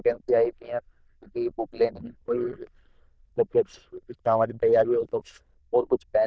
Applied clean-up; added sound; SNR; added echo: neural diffusion model UNIVERSE++.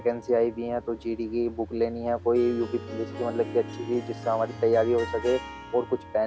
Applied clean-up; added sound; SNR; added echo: none; Engine + Harp; 13 dB; none.